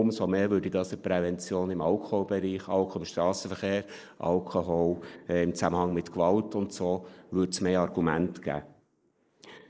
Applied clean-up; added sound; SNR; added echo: neural mask model Resemble Enhance denoiser.